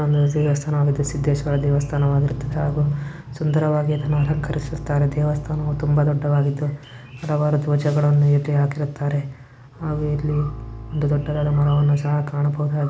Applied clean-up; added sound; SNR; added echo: none; Bowed string instrument; 14 dB; none.